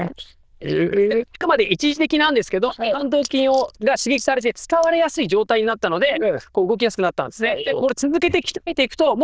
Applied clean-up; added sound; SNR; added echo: neural diffusion model UNIVERSE++.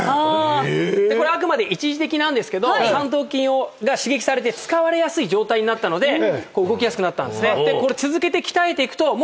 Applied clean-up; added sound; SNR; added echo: none; none; none; none.